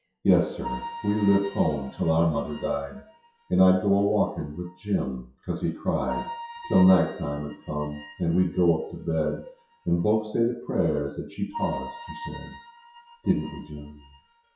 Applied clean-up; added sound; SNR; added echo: classical method WPE with log-MMSE.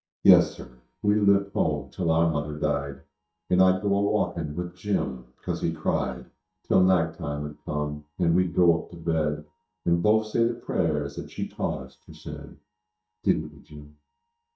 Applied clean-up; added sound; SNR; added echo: neural mask model DeepFilterNet 3.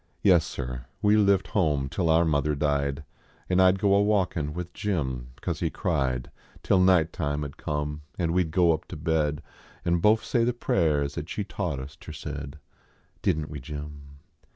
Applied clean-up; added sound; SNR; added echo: none; none; none; none.